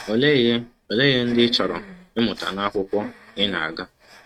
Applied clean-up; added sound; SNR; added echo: neural mask model RNNoise.